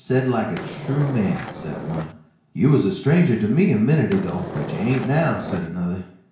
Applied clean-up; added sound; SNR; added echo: none; Skateboard; 11 dB; reverberation time 0.6 s.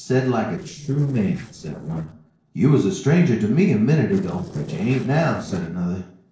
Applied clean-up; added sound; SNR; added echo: neural separator model SepFormer DNS4.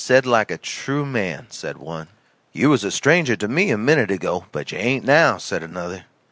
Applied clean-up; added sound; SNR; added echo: none; none; none; none.